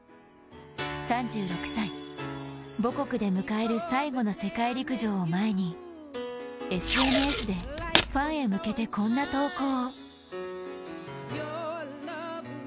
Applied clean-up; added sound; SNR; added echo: none; Packing tape, duct tape; -1 dB; none.